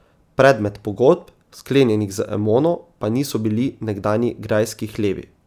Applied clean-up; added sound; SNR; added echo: none; none; none; none.